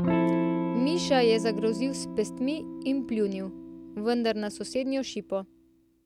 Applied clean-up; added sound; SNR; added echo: none; Electric guitar / Strum; 3 dB; none.